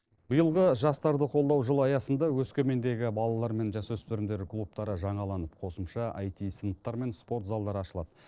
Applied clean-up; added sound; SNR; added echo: neural separator model SepFormer DNS4.